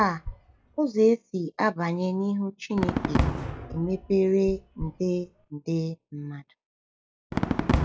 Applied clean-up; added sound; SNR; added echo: classical method log-MMSE.